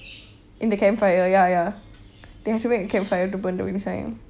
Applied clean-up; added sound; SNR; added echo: none; none; none; none.